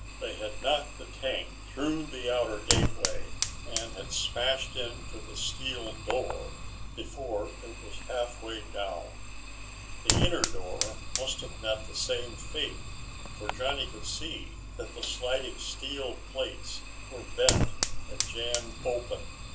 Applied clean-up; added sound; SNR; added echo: none; Fire; -1 dB; reverberation time 0.2 s.